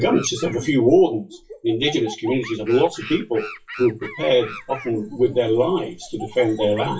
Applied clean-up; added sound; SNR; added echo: classical method WPE with log-MMSE.